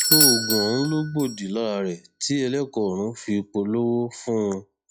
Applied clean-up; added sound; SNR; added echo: classical method log-MMSE.